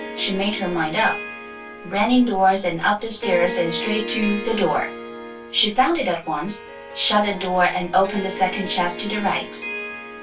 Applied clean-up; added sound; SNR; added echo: none; Harp; 10 dB; reverberation time 0.1 s.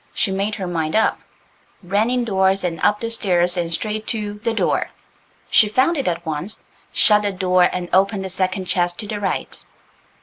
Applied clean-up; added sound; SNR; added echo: none; none; none; none.